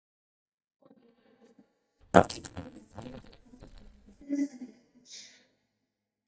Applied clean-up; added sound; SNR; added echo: neural mask model DeepFilterNet 3.